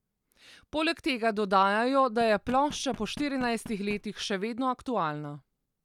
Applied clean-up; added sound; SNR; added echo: none; Knock; 17 dB; none.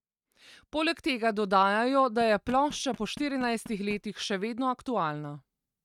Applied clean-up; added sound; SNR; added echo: neural mask model RNNoise.